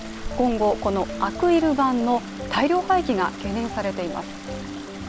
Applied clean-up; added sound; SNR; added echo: none; Stream; 14 dB; none.